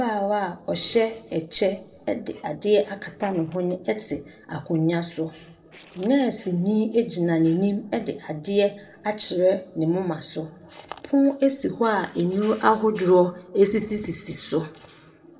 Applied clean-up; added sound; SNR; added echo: neural separator model SepFormer DNS4.